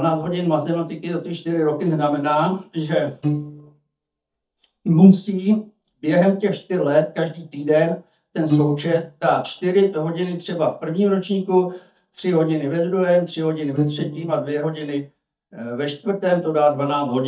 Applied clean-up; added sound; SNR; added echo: neural mask model DeepFilterNet 3.